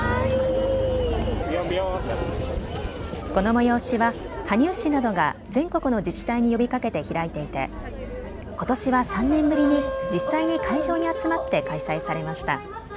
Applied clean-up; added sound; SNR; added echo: none; Wind instrument, woodwind instrument; 6 dB; none.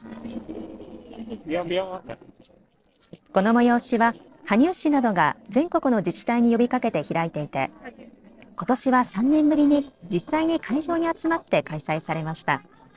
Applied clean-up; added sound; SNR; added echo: neural separator model SepFormer DNS4.